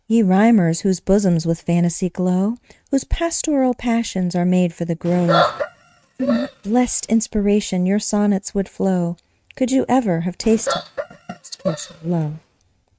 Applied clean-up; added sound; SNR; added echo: neural mask model RNNoise.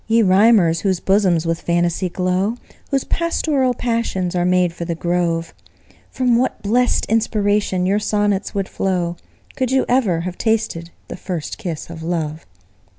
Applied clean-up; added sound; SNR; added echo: none; none; none; none.